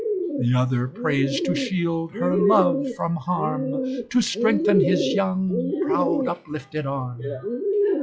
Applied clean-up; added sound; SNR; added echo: classical method log-MMSE.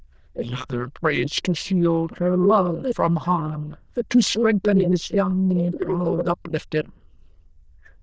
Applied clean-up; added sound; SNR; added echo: neural diffusion model UNIVERSE++.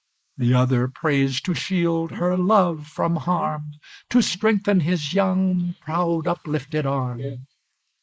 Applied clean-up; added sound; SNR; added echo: neural mask model Resemble Enhance denoiser.